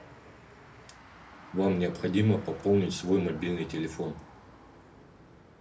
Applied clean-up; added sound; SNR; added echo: none; Motor vehicle (road); 19 dB; reverberation time 0.3 s.